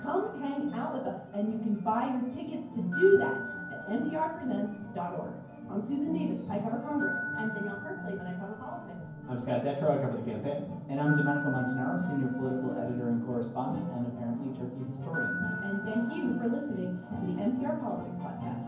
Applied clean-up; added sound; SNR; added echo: none; Glockenspiel; 11 dB; reverberation time 0.9 s.